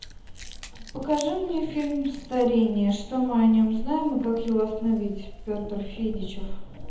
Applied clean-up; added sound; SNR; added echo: none; Chewing, mastication; 10 dB; reverberation time 1.0 s.